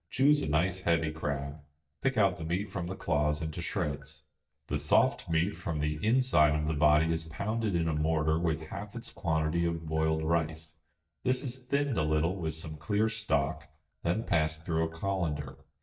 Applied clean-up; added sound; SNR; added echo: neural mask model DeepFilterNet 3.